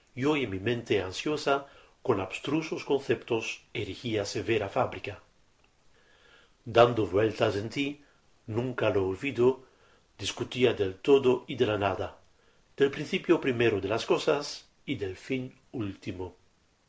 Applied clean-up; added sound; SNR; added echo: none; none; none; none.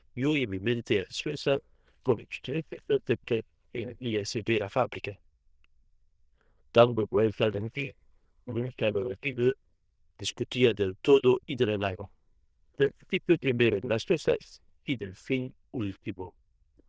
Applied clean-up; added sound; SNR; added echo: neural diffusion model UNIVERSE++.